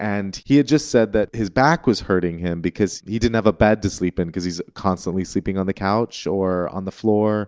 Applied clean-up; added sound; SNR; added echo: none; none; none; none.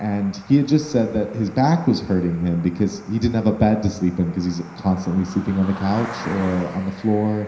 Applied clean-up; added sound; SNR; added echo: none; Cricket; 18 dB; reverberation time 0.9 s.